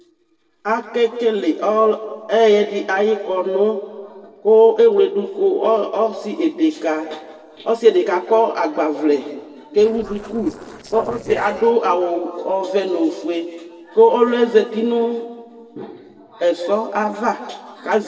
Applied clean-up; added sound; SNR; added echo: neural separator model SepFormer DNS4.